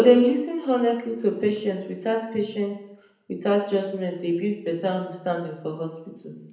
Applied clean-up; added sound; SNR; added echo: none; none; none; reverberation time 0.7 s.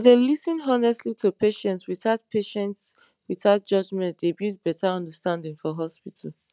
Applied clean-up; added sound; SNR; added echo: none; none; none; none.